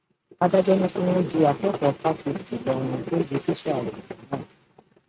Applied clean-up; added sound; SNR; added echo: neural mask model RNNoise.